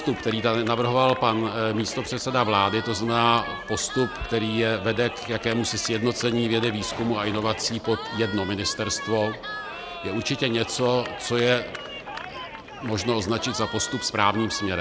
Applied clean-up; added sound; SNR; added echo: none; Cheering; 11 dB; none.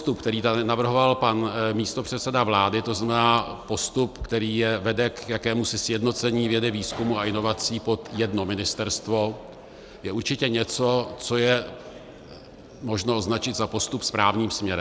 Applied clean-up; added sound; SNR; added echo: none; none; none; none.